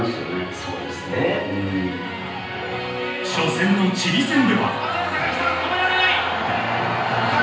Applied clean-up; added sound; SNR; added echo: none; none; none; reverberation time 0.9 s.